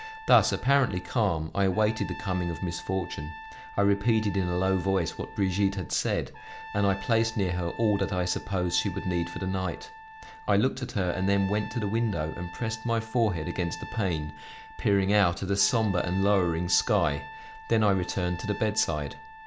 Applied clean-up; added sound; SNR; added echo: none; Trumpet; 16 dB; none.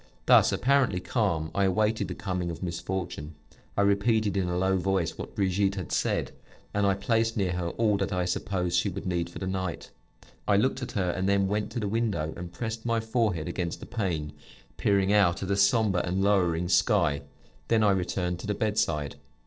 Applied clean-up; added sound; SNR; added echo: neural separator model SepFormer DNS4.